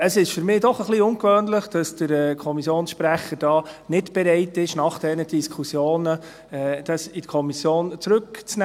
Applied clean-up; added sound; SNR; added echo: none; none; none; none.